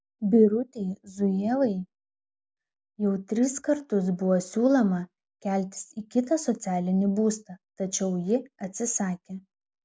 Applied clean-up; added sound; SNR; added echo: none; none; none; none.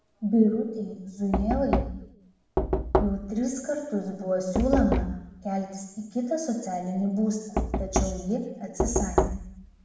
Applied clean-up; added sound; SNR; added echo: none; Knock; 2 dB; reverberation time 0.9 s.